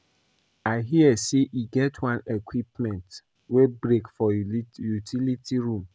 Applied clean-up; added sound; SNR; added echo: none; none; none; none.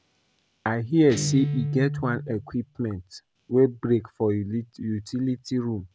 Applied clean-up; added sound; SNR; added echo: none; Guitar; 6 dB; none.